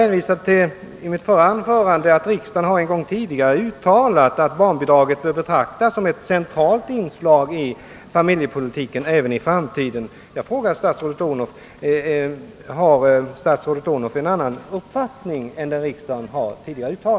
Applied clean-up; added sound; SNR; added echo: none; none; none; none.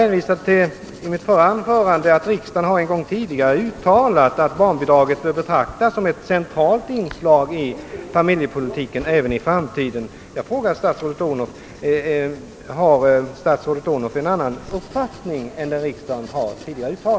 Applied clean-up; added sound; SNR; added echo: none; Subway, metro, underground + Writing; 20 dB; none.